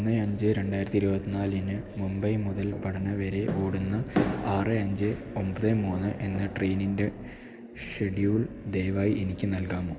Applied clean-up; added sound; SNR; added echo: none; Animal; 17 dB; none.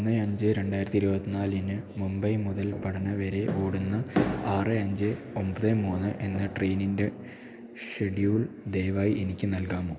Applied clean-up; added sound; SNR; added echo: none; none; none; none.